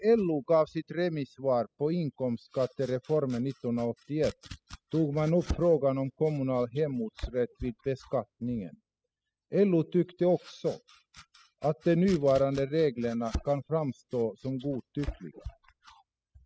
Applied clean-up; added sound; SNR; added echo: classical method spectral subtraction.